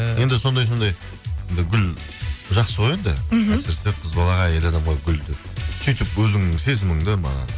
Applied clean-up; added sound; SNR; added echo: none; none; none; none.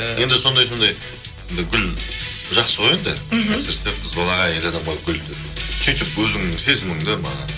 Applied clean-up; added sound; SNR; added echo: none; none; none; reverberation time 0.2 s.